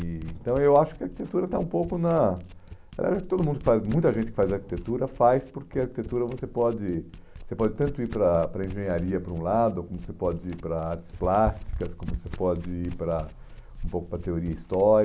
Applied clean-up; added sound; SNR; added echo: none; Domestic sounds, home sounds; 14 dB; none.